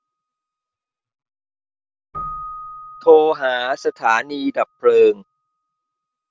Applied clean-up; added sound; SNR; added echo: none; Keyboard (musical); 19 dB; none.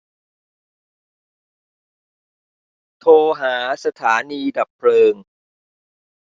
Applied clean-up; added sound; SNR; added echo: none; none; none; none.